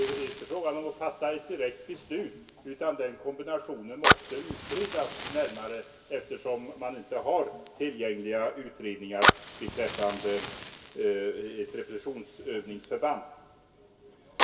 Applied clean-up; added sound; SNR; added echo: none; Fire; -1 dB; reverberation time 0.2 s.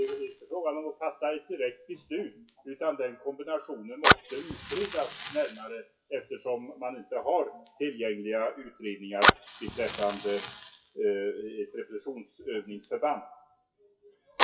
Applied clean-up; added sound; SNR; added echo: classical method WPE with log-MMSE.